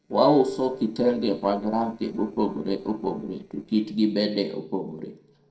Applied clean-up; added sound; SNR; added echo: neural separator model SepFormer DNS4.